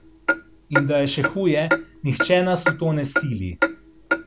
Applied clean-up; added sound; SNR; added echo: none; Clock; 2 dB; none.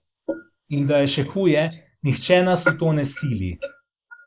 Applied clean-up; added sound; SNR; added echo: neural mask model Resemble Enhance denoiser.